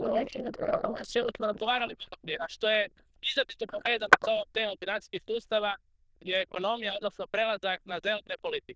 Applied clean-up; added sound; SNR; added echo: neural diffusion model UNIVERSE++.